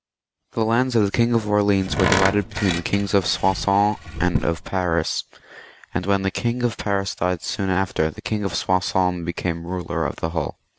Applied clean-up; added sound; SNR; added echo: none; Tools; 4 dB; none.